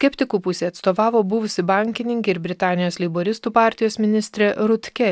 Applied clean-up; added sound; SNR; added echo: none; none; none; none.